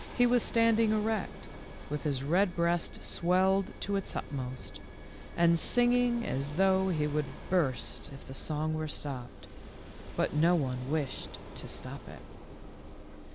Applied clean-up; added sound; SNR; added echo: none; Engine + Waves, surf; 12 dB; none.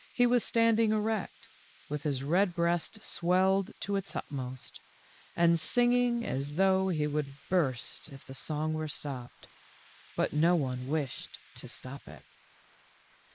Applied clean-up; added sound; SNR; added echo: neural mask model Resemble Enhance denoiser.